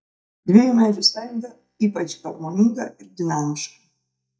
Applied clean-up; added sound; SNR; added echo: neural mask model DeepFilterNet 3.